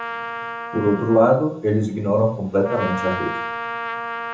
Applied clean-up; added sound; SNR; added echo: none; Trumpet; 8 dB; reverberation time 0.6 s.